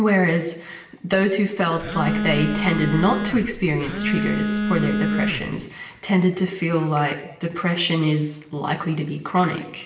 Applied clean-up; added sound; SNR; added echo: none; Telephone; 2 dB; reverberation time 0.8 s.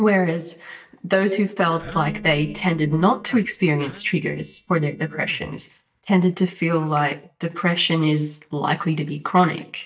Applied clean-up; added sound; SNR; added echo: neural mask model DeepFilterNet 3.